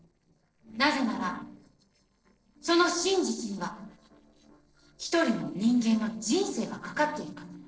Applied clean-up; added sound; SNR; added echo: neural separator model SepFormer DNS4.